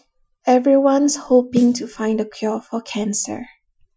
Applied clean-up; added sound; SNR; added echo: classical method Wiener filter.